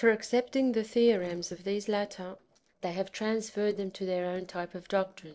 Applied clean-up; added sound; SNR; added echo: neural separator model SepFormer DNS4.